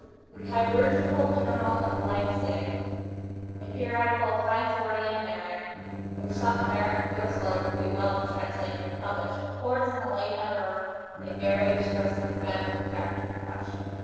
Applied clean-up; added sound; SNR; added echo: neural separator model SepFormer DNS4.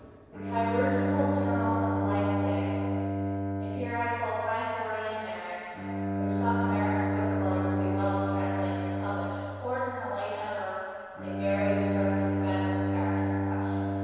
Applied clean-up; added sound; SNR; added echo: none; Bowed string instrument; -3 dB; reverberation time 2.2 s.